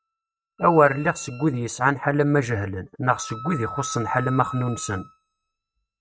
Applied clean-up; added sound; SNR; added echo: neural mask model RNNoise.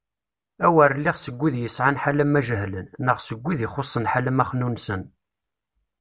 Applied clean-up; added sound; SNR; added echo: none; none; none; none.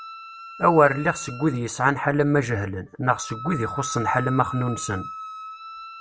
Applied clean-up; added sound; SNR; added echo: none; Wind instrument, woodwind instrument; 13 dB; none.